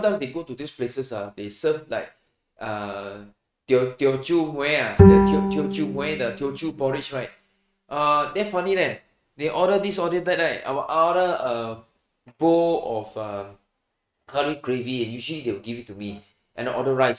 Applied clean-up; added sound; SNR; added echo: neural mask model RNNoise.